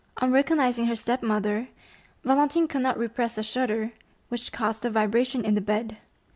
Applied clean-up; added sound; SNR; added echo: none; none; none; none.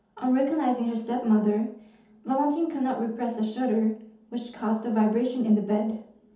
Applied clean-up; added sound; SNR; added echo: none; none; none; reverberation time 0.6 s.